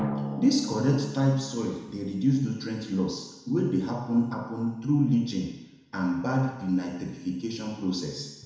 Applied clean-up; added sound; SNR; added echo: none; Drum; 13 dB; reverberation time 1.0 s.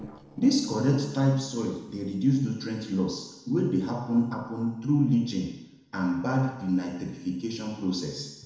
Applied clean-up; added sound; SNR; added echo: neural separator model SepFormer DNS4.